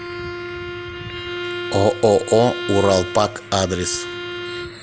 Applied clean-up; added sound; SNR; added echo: none; Bowed string instrument; 9 dB; none.